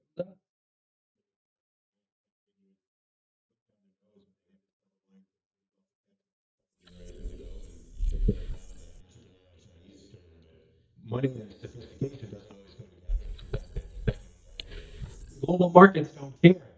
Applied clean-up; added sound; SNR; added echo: neural mask model DeepFilterNet 3.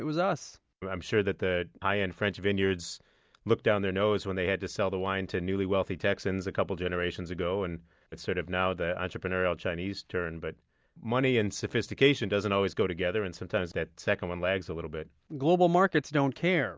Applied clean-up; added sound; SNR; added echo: none; none; none; none.